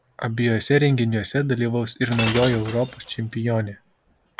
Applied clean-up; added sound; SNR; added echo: none; Shatter; 8 dB; none.